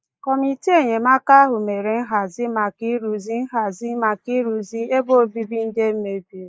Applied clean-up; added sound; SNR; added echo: neural mask model Resemble Enhance denoiser.